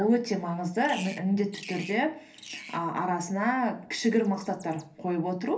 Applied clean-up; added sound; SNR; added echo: none; Bird vocalization, bird call, bird song; 19 dB; reverberation time 0.3 s.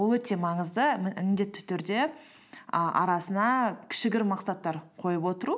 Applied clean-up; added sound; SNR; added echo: none; none; none; none.